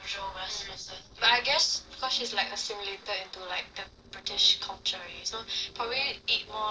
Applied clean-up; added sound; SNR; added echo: neural separator model SepFormer DNS4.